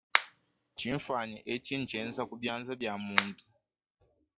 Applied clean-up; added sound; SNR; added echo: classical method log-MMSE.